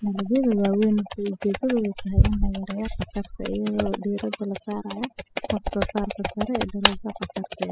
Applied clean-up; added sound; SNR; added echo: classical method spectral subtraction.